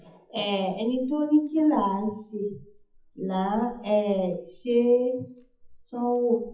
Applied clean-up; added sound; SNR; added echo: classical method WPE with log-MMSE.